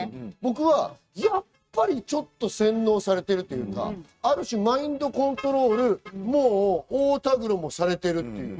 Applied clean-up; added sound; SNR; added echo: neural mask model RNNoise.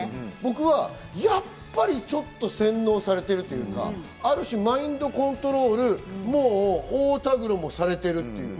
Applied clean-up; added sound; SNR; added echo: none; none; none; none.